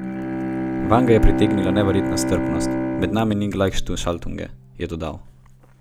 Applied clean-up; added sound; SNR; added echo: none; Bowed string instrument; 3 dB; none.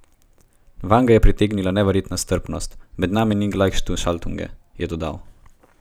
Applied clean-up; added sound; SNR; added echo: none; none; none; none.